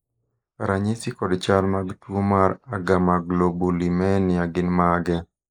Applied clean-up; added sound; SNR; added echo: neural mask model Resemble Enhance denoiser.